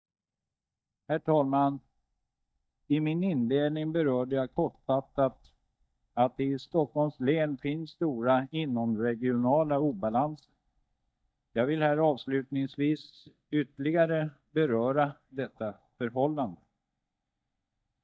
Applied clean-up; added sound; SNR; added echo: neural mask model DeepFilterNet 3.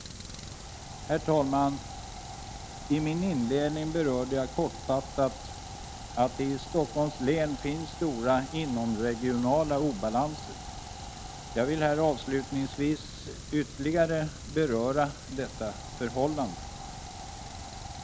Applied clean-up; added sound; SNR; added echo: none; Engine + Domestic sounds, home sounds; 15 dB; none.